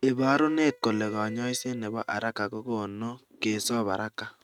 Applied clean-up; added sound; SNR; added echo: neural mask model RNNoise.